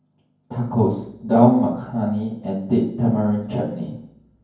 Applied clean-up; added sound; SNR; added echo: none; none; none; reverberation time 0.9 s.